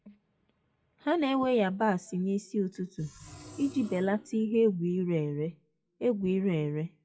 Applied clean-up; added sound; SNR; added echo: classical method WPE with log-MMSE.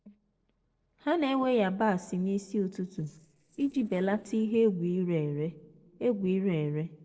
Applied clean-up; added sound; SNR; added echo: neural separator model SepFormer DNS4.